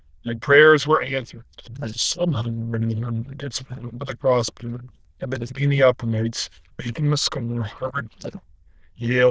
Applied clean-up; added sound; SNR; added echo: neural diffusion model UNIVERSE++.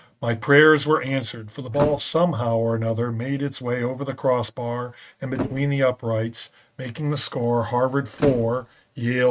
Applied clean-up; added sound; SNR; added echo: neural mask model RNNoise.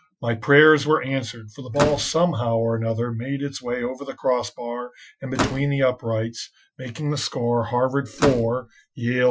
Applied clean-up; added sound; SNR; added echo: classical method Wiener filter.